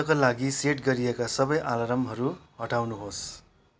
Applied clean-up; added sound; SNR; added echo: none; none; none; none.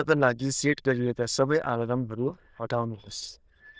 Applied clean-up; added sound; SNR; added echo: neural diffusion model UNIVERSE++.